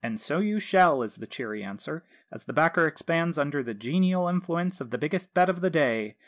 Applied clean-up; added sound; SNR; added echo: none; none; none; none.